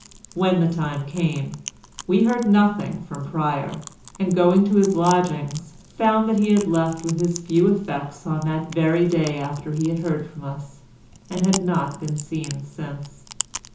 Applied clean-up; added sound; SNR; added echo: none; Chewing, mastication; 17 dB; reverberation time 0.6 s.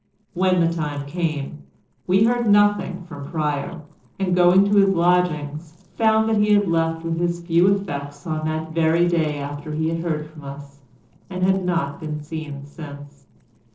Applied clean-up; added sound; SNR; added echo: neural separator model SepFormer DNS4.